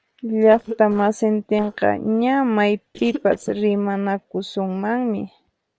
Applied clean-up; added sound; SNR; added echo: neural separator model SepFormer DNS4.